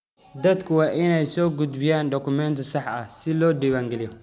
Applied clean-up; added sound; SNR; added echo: none; none; none; none.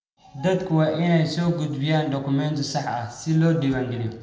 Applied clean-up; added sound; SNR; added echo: none; none; none; reverberation time 0.9 s.